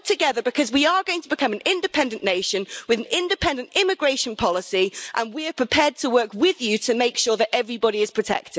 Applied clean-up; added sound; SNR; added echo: none; none; none; none.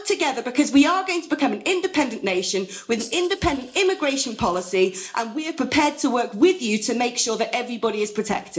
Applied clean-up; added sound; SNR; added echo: neural separator model SepFormer DNS4.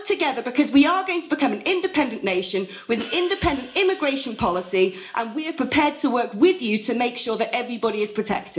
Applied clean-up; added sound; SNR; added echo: none; Hi-hat; 18 dB; reverberation time 0.4 s.